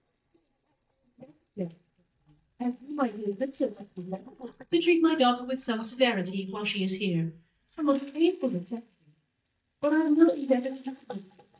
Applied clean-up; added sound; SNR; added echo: neural mask model DeepFilterNet 3.